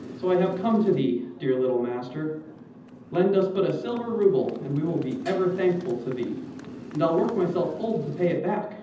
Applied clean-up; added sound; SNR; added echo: none; Motorcycle; 16 dB; reverberation time 0.8 s.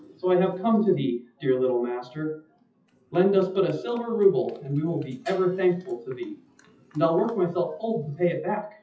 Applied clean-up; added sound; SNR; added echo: classical method WPE with log-MMSE.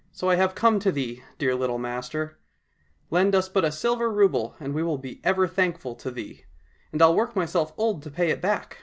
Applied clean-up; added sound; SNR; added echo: none; none; none; none.